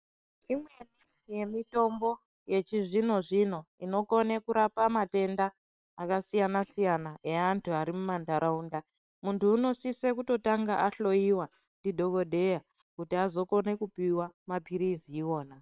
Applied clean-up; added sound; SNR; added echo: neural separator model SepFormer WHAM!.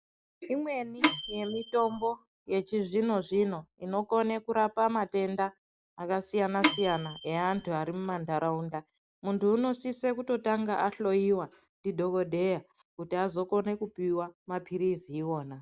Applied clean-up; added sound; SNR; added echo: none; Microwave oven / Bell; 2 dB; none.